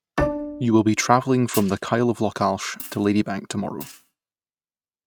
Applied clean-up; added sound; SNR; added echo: neural mask model RNNoise.